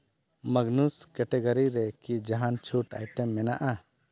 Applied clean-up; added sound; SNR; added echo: none; none; none; none.